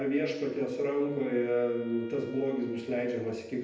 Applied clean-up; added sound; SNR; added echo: none; Wind instrument, woodwind instrument; 17 dB; reverberation time 0.9 s.